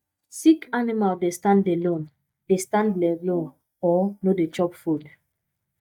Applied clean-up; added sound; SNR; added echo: neural mask model DeepFilterNet 3.